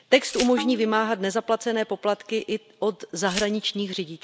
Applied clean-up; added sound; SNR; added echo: none; Glass + Tabla; 13 dB; none.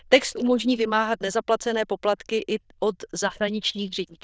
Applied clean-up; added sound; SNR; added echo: neural diffusion model UNIVERSE++.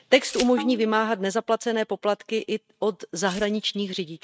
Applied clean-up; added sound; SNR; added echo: neural mask model RNNoise.